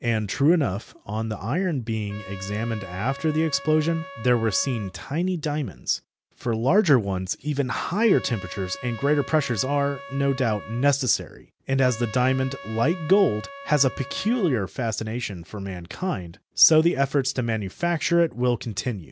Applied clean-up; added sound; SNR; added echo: none; Trumpet; 16 dB; none.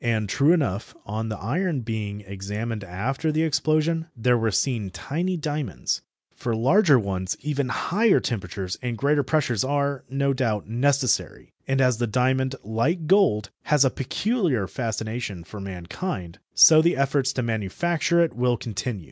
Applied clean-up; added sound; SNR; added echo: none; none; none; none.